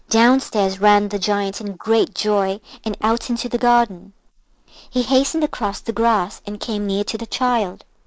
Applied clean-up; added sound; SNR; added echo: neural mask model Resemble Enhance denoiser.